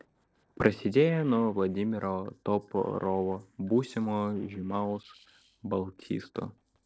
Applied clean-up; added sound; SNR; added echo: neural separator model SepFormer DNS4.